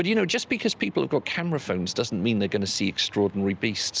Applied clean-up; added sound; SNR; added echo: none; none; none; none.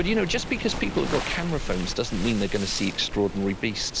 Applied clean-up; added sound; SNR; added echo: none; Waves, surf; 6 dB; none.